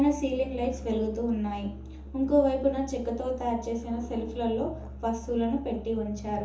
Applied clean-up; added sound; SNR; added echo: none; Musical instrument; 12 dB; reverberation time 0.7 s.